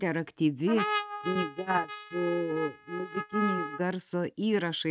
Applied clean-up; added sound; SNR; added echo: neural mask model RNNoise.